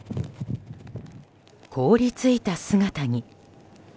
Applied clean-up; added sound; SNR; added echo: none; none; none; none.